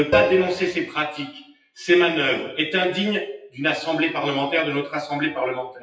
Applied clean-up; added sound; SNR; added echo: classical method WPE with log-MMSE.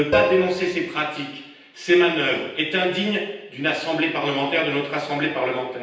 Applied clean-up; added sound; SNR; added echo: none; Piano; 7 dB; reverberation time 0.9 s.